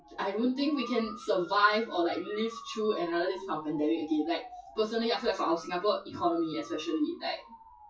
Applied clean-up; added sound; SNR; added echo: classical method WPE with log-MMSE.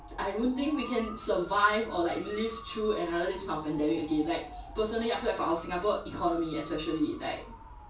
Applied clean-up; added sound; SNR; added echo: none; Motor vehicle (road) / Siren; 16 dB; reverberation time 0.3 s.